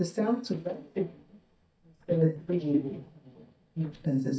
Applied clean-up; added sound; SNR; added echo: neural mask model DeepFilterNet 3.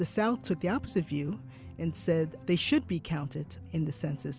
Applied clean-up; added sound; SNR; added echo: none; none; none; none.